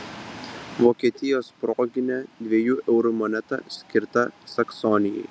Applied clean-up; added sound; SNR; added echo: none; none; none; none.